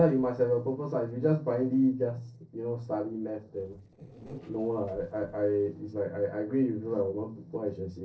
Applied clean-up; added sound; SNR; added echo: neural separator model SepFormer DNS4.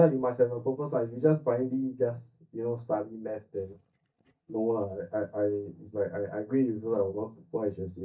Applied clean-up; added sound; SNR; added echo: neural mask model DeepFilterNet 3.